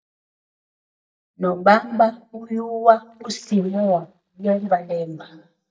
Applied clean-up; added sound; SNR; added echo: neural mask model DeepFilterNet 3.